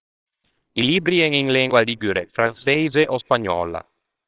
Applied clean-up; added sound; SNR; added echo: neural separator model SepFormer WHAMR!.